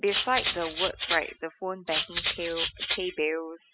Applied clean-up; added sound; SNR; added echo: classical method spectral subtraction.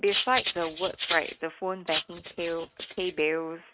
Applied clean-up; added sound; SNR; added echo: neural mask model RNNoise.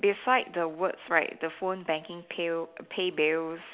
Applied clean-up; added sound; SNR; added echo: none; none; none; none.